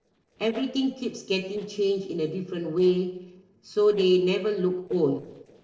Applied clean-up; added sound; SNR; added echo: neural separator model SepFormer DNS4.